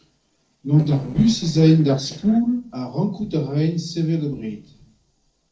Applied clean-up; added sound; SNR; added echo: neural separator model SepFormer DNS4.